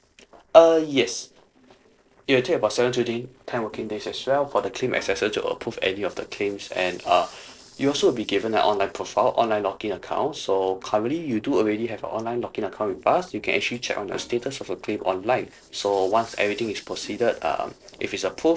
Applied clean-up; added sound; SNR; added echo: neural separator model SepFormer DNS4.